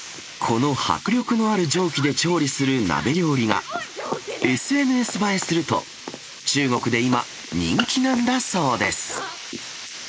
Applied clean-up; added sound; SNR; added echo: neural mask model Resemble Enhance denoiser.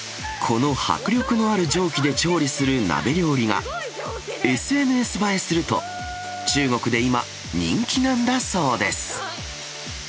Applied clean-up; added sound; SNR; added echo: none; none; none; none.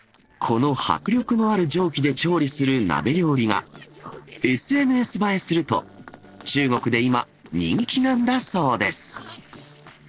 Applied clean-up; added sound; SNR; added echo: neural separator model SepFormer DNS4.